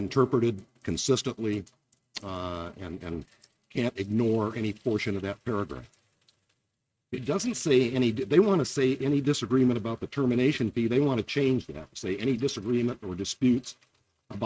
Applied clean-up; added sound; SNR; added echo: neural mask model RNNoise.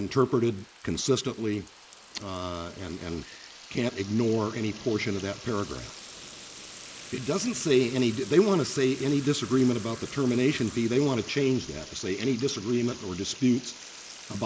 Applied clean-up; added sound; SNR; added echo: neural mask model Resemble Enhance denoiser.